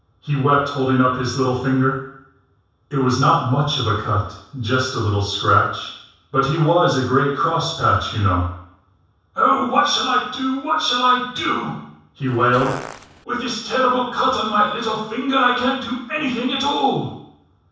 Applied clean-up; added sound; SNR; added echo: none; Fart; 12 dB; reverberation time 0.7 s.